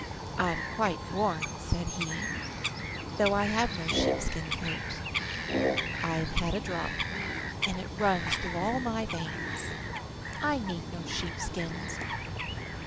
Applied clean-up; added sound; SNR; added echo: none; Bird vocalization, bird call, bird song + Brass instrument; 0 dB; none.